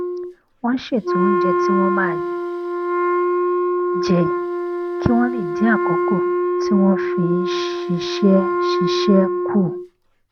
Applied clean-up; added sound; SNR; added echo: none; Wind instrument, woodwind instrument; -1 dB; none.